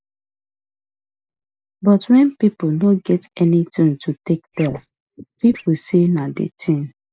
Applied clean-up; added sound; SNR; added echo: neural mask model Resemble Enhance denoiser.